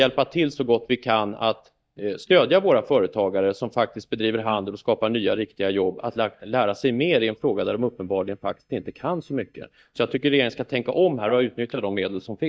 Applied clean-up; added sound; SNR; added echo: neural mask model DeepFilterNet 3.